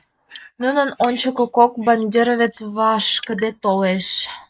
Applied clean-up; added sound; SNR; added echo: neural mask model Resemble Enhance denoiser.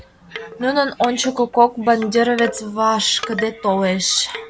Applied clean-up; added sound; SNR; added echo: none; Wind chime / Wood; 15 dB; none.